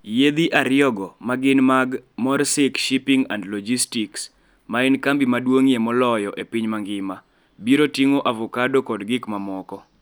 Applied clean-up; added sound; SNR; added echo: none; none; none; none.